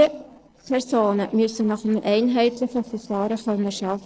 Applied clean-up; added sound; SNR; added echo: neural separator model SepFormer DNS4.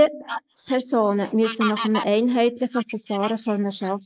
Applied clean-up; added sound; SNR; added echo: neural mask model Resemble Enhance denoiser.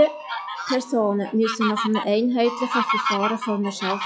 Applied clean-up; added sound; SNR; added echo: classical method log-MMSE.